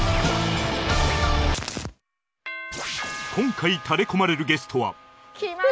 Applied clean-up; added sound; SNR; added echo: none; Scratching (performance technique); 9 dB; none.